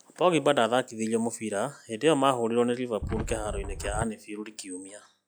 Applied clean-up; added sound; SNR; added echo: classical method log-MMSE.